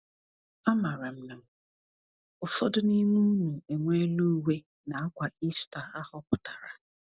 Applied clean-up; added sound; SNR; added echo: none; none; none; none.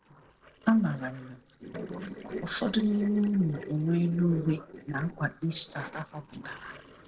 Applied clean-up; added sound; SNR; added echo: neural separator model SepFormer DNS4.